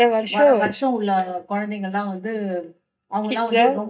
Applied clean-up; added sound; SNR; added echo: neural mask model DeepFilterNet 3.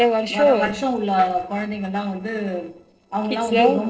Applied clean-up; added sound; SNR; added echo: neural separator model SepFormer DNS4.